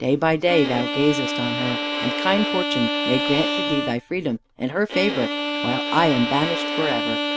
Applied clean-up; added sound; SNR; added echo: none; Bowed string instrument; 2 dB; none.